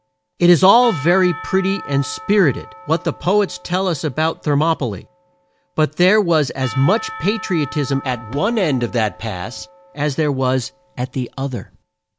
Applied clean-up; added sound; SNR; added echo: none; Church bell / Percussion; 17 dB; none.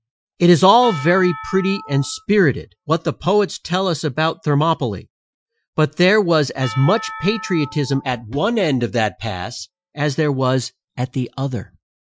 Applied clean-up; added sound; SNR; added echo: classical method Wiener filter.